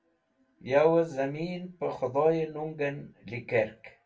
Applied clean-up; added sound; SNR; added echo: none; none; none; reverberation time 0.1 s.